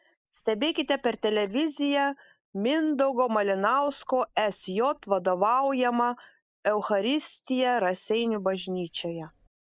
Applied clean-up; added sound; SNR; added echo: neural mask model Resemble Enhance denoiser.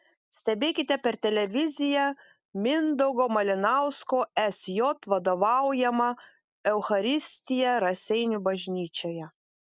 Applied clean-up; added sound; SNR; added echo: none; none; none; none.